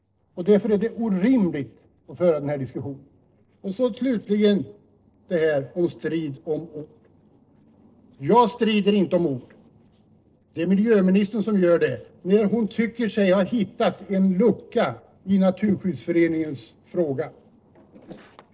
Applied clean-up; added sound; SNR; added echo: neural separator model SepFormer DNS4.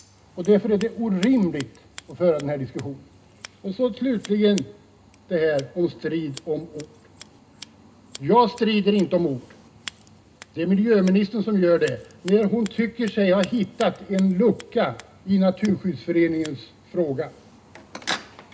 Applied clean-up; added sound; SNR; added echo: none; Scissors; 20 dB; reverberation time 0.2 s.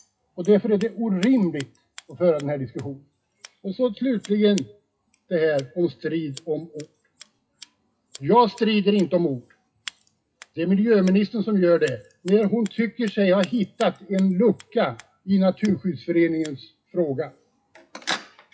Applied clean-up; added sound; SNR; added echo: classical method WPE with log-MMSE.